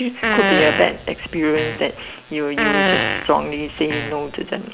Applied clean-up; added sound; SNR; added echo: none; Fart; 1 dB; none.